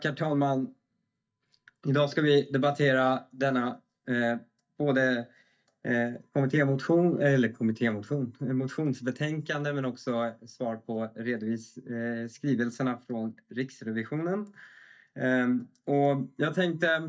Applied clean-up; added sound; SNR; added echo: neural mask model DeepFilterNet 3.